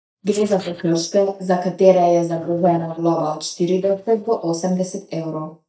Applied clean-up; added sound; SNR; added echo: neural mask model DeepFilterNet 3.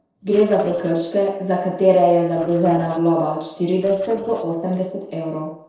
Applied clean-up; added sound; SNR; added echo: neural separator model SepFormer DNS4.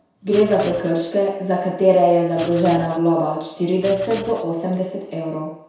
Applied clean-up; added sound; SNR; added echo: none; Writing; 14 dB; reverberation time 0.7 s.